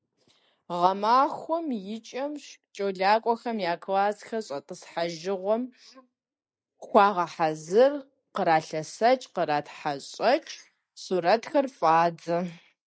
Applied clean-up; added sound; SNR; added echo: neural mask model Resemble Enhance denoiser.